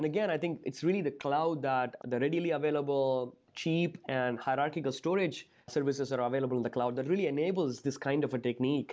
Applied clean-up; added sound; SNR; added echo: none; none; none; none.